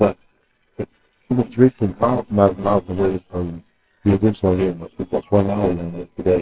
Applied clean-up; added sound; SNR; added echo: neural separator model SepFormer WHAMR!.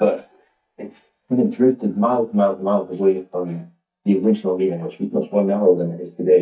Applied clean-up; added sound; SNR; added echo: neural mask model DeepFilterNet 3.